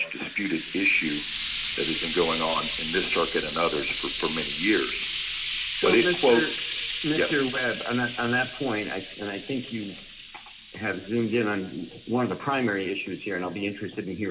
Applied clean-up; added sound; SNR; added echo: none; Frying (food); 5 dB; reverberation time 0.8 s.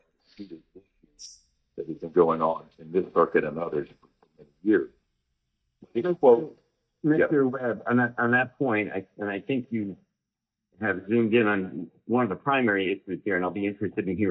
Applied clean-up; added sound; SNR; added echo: neural mask model DeepFilterNet 3.